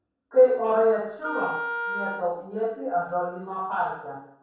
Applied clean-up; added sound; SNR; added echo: none; Wind instrument, woodwind instrument; 8 dB; reverberation time 0.7 s.